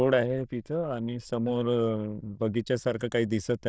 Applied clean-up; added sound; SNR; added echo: neural diffusion model UNIVERSE++.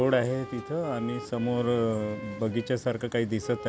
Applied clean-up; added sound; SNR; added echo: none; Wind instrument, woodwind instrument; 14 dB; none.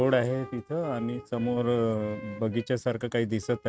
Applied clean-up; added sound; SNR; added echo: neural mask model RNNoise.